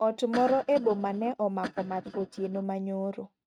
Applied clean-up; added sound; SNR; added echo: neural mask model RNNoise.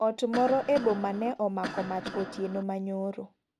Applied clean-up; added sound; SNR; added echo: none; Cough; 10 dB; none.